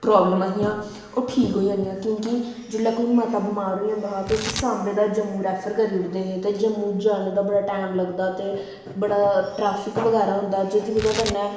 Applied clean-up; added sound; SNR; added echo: none; Tearing; 18 dB; reverberation time 0.9 s.